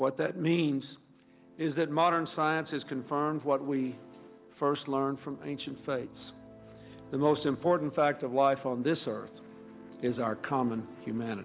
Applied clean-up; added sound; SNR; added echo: none; none; none; none.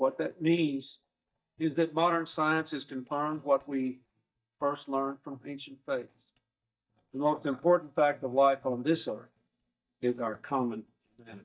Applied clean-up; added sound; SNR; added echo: neural mask model DeepFilterNet 3.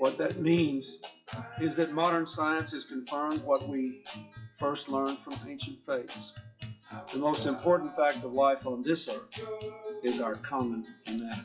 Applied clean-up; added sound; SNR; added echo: classical method WPE with log-MMSE.